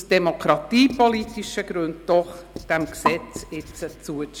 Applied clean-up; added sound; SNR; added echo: none; Writing; 18 dB; none.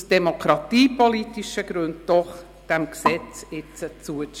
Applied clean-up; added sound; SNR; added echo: none; none; none; none.